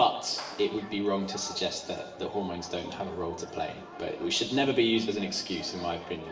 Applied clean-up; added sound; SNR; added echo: none; Clapping; 18 dB; reverberation time 1.1 s.